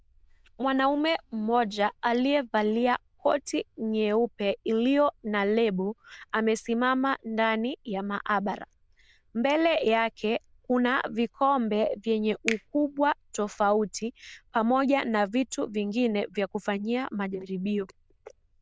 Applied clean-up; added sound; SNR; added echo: neural diffusion model UNIVERSE++.